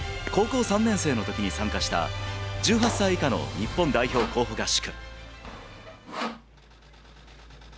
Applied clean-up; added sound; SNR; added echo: none; Sawing; 12 dB; none.